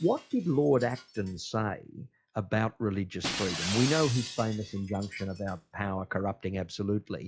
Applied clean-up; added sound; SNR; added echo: classical method log-MMSE.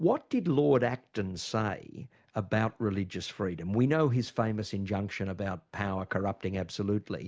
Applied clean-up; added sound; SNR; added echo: none; none; none; none.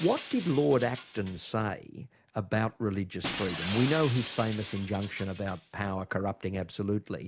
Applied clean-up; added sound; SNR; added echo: none; Shatter; 10 dB; none.